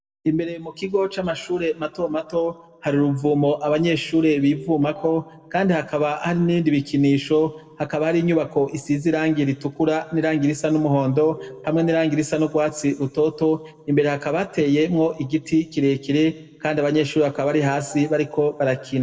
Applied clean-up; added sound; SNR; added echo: neural separator model SepFormer DNS4.